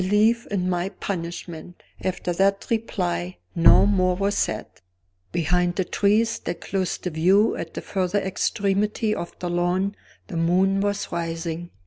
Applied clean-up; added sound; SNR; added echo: none; Bass drum; -5 dB; none.